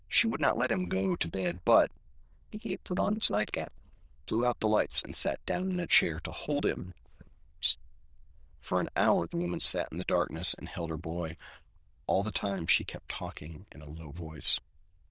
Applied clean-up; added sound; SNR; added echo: neural diffusion model UNIVERSE++.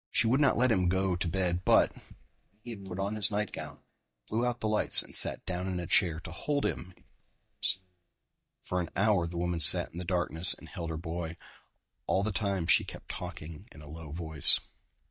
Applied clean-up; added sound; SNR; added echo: neural mask model DeepFilterNet 3.